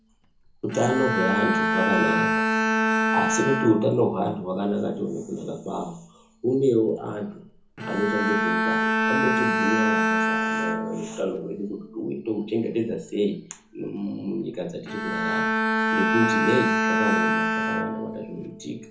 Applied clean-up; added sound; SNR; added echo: none; Bowed string instrument; -1 dB; reverberation time 0.5 s.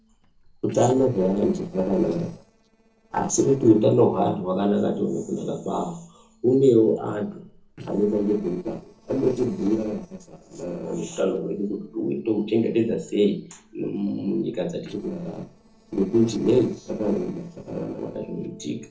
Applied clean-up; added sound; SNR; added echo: neural separator model SepFormer DNS4.